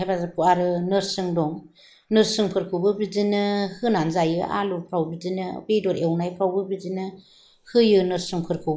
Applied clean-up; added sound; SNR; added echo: neural mask model Resemble Enhance denoiser.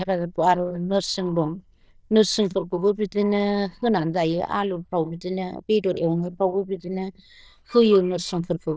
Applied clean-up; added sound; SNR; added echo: neural diffusion model UNIVERSE++.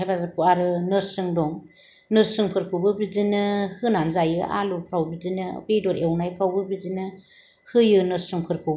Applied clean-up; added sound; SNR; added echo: none; none; none; none.